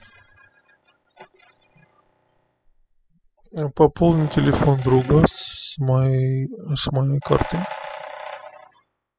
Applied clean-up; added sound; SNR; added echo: classical method spectral subtraction.